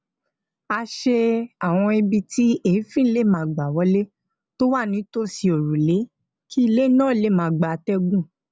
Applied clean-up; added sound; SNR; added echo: none; none; none; none.